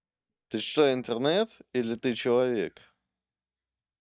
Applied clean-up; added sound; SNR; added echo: neural mask model DeepFilterNet 3.